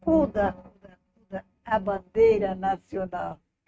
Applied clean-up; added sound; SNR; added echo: neural mask model RNNoise.